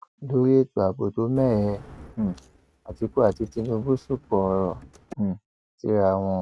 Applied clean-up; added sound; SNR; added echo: neural mask model RNNoise.